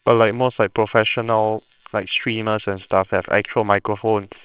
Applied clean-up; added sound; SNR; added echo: neural separator model SepFormer WHAMR!.